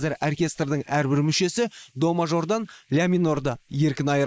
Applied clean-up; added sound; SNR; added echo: neural mask model Resemble Enhance denoiser.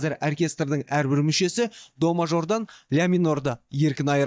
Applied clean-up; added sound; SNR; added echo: neural mask model DeepFilterNet 3.